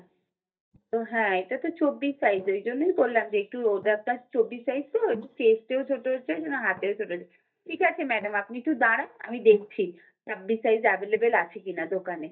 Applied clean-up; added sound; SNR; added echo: neural mask model DeepFilterNet 3.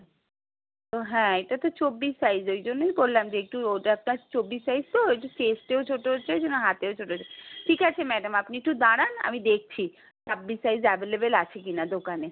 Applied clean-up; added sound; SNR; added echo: none; none; none; none.